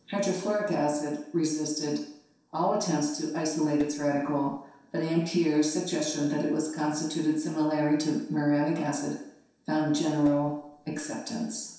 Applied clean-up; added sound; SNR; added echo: neural separator model SepFormer DNS4.